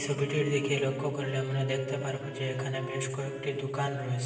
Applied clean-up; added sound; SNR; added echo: none; Wind instrument, woodwind instrument; 14 dB; reverberation time 1.3 s.